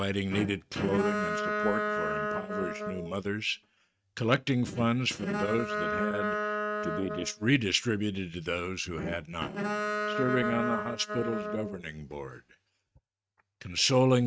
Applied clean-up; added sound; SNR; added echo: neural mask model RNNoise.